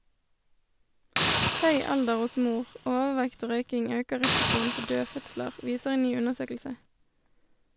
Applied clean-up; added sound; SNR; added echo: none; Hiss; -1 dB; none.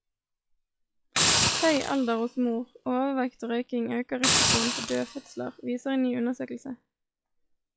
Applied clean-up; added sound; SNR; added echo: classical method log-MMSE.